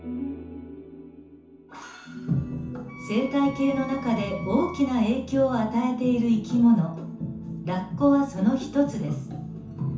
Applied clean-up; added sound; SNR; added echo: none; Wind instrument, woodwind instrument; 18 dB; reverberation time 0.9 s.